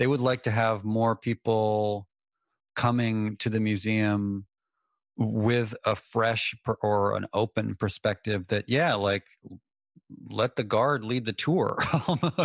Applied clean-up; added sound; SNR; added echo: none; none; none; none.